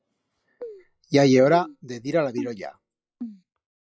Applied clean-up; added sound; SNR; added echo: classical method log-MMSE.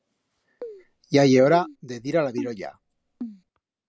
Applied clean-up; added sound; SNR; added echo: none; Keyboard (musical); 15 dB; none.